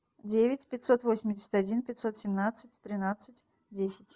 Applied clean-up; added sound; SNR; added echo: none; none; none; none.